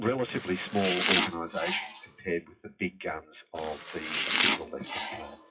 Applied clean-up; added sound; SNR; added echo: classical method WPE with log-MMSE.